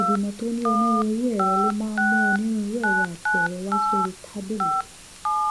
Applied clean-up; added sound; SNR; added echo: none; Telephone; -2 dB; none.